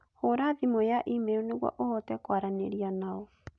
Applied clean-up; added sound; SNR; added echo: none; none; none; none.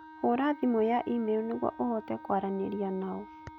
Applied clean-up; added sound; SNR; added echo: none; Wind instrument, woodwind instrument; 18 dB; none.